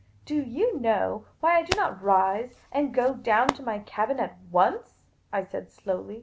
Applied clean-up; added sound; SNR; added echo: none; Hands; 11 dB; none.